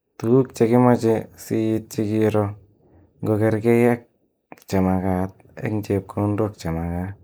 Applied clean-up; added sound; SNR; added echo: neural mask model Resemble Enhance denoiser.